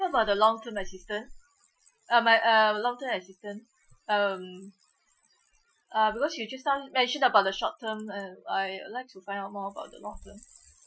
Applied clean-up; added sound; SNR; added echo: classical method Wiener filter.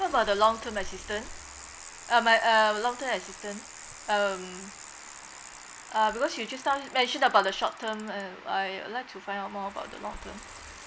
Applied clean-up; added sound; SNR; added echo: none; Bicycle; 17 dB; none.